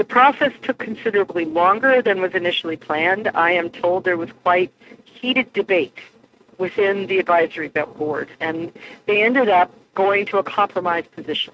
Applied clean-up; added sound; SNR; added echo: neural mask model RNNoise.